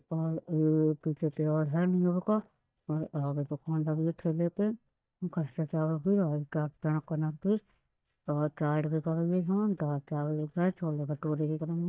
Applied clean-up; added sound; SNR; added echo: neural mask model DeepFilterNet 3.